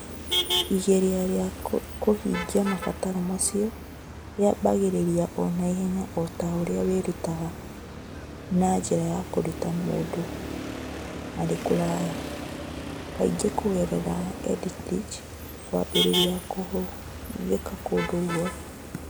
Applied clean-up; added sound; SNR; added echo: none; Motor vehicle (road); 7 dB; none.